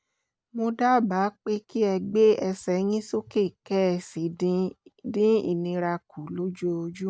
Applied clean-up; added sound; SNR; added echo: none; none; none; none.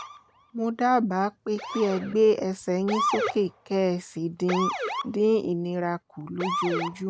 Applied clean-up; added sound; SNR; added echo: none; Motor vehicle (road) / Siren; 8 dB; none.